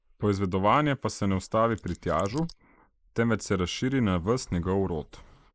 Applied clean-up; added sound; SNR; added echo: neural mask model Resemble Enhance denoiser.